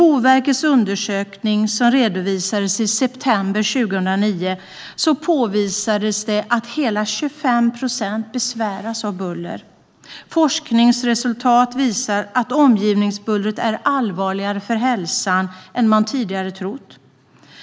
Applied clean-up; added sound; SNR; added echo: neural mask model Resemble Enhance denoiser.